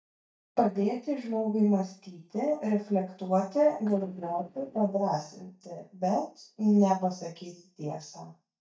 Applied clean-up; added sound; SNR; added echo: neural mask model DeepFilterNet 3.